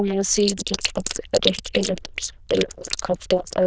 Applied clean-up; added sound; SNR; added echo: neural diffusion model UNIVERSE++.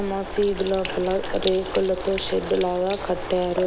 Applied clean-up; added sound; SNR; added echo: none; Sink (filling or washing); 9 dB; none.